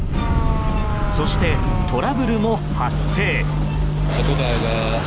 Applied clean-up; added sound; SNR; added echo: none; Microwave oven; -1 dB; none.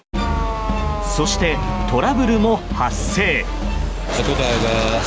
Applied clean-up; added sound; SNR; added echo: none; none; none; none.